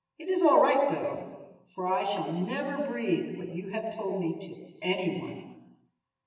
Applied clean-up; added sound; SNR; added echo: none; none; none; reverberation time 1.4 s.